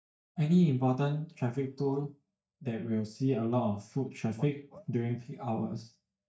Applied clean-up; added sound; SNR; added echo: neural mask model DeepFilterNet 3.